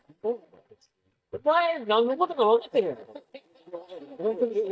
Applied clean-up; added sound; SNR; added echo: neural mask model DeepFilterNet 3.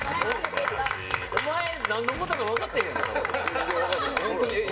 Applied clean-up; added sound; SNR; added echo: none; Gunshot, gunfire; 17 dB; reverberation time 1.0 s.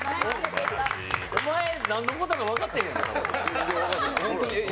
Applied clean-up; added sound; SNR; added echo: none; none; none; none.